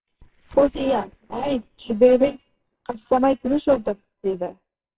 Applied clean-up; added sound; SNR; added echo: neural separator model SepFormer WHAMR!.